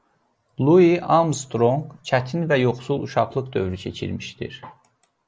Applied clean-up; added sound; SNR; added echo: none; none; none; none.